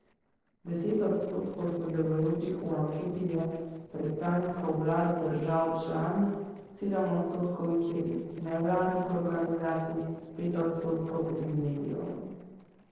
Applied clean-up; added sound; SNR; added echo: neural separator model SepFormer DNS4.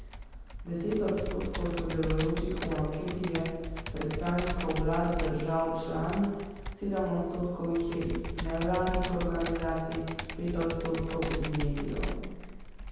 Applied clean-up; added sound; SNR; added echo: none; Computer keyboard; 5 dB; reverberation time 1.2 s.